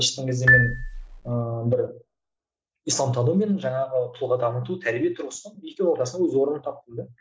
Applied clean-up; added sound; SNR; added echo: none; Marimba, xylophone; 0 dB; none.